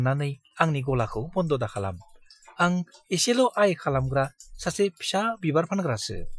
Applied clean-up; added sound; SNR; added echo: classical method Wiener filter.